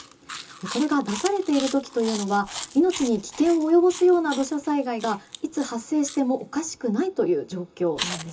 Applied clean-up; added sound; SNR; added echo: none; Chewing, mastication; 15 dB; reverberation time 0.2 s.